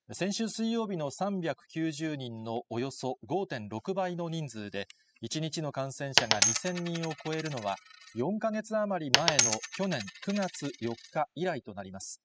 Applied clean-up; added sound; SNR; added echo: classical method spectral subtraction.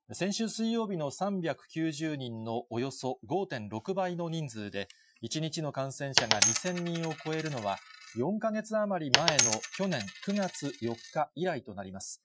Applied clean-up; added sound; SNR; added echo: classical method Wiener filter.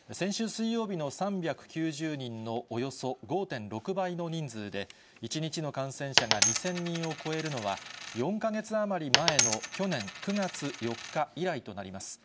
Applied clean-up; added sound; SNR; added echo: none; Coin (dropping); -1 dB; none.